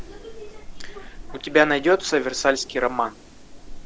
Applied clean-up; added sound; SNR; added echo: none; Wind; 13 dB; none.